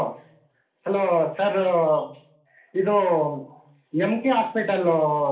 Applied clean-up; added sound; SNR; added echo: none; none; none; reverberation time 0.4 s.